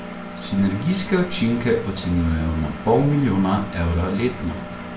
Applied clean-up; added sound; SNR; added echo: none; Engine; 12 dB; reverberation time 0.6 s.